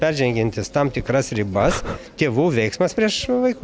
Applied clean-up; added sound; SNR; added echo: none; Breathing; 5 dB; none.